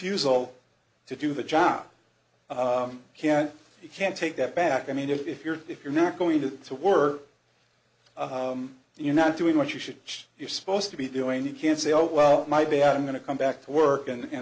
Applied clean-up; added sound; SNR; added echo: none; none; none; none.